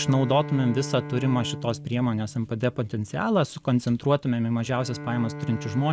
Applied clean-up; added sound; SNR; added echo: none; Bowed string instrument; 13 dB; none.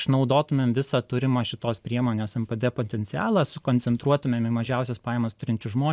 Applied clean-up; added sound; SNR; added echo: none; none; none; none.